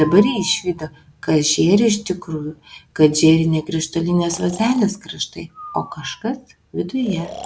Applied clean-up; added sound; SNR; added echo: none; Breathing; 20 dB; none.